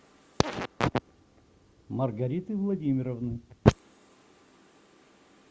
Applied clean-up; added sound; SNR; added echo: none; none; none; none.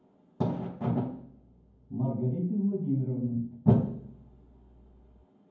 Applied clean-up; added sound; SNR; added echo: none; none; none; reverberation time 0.9 s.